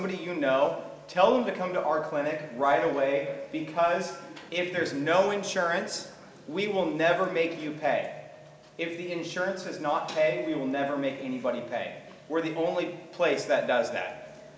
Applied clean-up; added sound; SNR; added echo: none; none; none; none.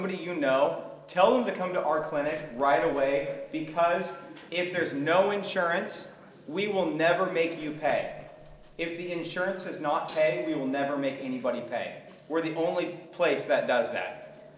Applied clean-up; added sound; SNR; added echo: neural separator model SepFormer DNS4.